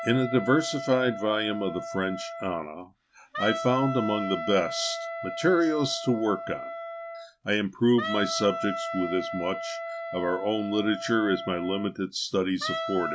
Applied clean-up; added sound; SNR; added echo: none; Wind instrument, woodwind instrument; 8 dB; none.